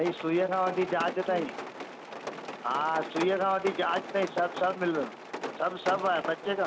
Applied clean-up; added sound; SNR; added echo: none; Rain; 9 dB; none.